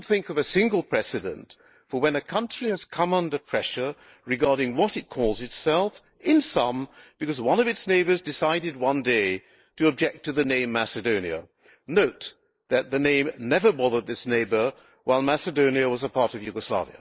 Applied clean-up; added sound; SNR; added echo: neural mask model Resemble Enhance denoiser.